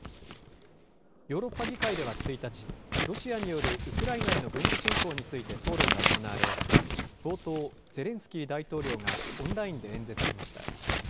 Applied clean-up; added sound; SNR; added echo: none; Scissors; -5 dB; none.